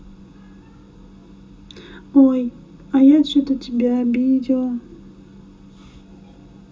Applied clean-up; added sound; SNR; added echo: none; none; none; reverberation time 0.2 s.